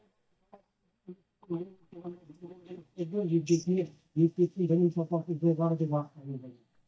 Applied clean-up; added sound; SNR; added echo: neural mask model DeepFilterNet 3.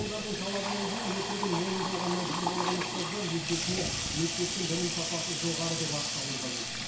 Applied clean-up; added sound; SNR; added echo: none; Sink (filling or washing) / Water tap, faucet; -1 dB; reverberation time 0.6 s.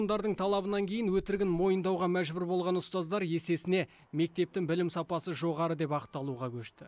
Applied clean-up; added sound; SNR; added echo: none; none; none; none.